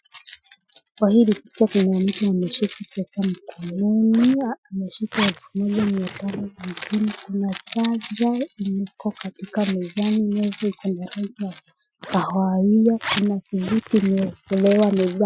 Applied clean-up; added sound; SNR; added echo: classical method Wiener filter.